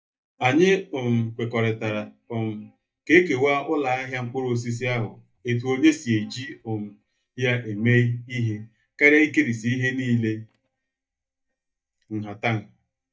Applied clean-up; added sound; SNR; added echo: neural mask model DeepFilterNet 3.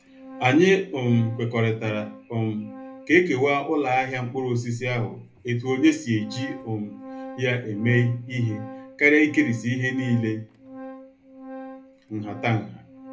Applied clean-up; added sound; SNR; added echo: none; Organ; 17 dB; reverberation time 0.3 s.